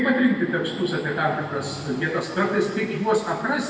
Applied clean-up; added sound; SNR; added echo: none; Train; 15 dB; reverberation time 2.2 s.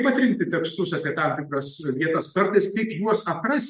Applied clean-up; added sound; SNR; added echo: none; none; none; none.